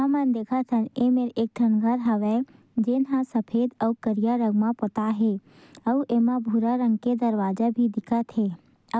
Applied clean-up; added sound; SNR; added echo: none; none; none; none.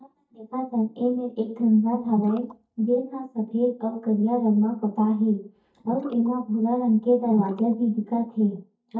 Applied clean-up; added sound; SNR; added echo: neural mask model DeepFilterNet 3.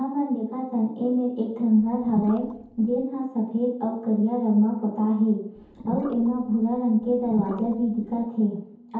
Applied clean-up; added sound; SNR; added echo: none; Gurgling / Liquid; 12 dB; reverberation time 0.7 s.